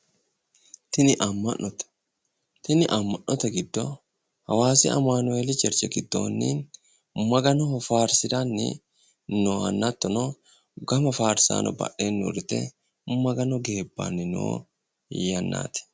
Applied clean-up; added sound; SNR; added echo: none; none; none; none.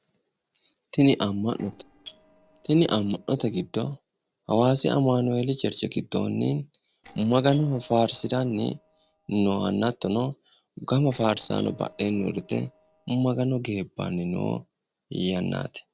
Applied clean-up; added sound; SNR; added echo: neural separator model SepFormer DNS4.